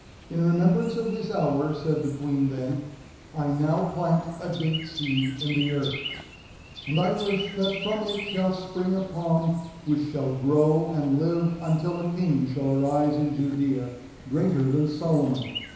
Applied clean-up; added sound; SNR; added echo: none; Chirp, tweet; 15 dB; reverberation time 1.0 s.